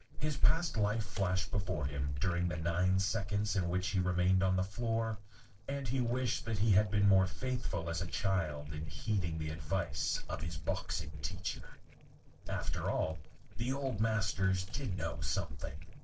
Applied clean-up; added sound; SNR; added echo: neural separator model SepFormer DNS4.